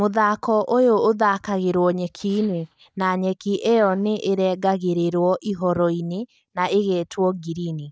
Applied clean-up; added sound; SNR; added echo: neural mask model DeepFilterNet 3.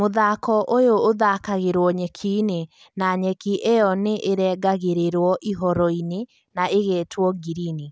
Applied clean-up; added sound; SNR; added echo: none; none; none; none.